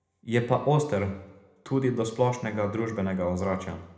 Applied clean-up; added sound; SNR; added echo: none; none; none; reverberation time 0.8 s.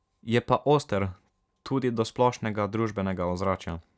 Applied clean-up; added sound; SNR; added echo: none; none; none; none.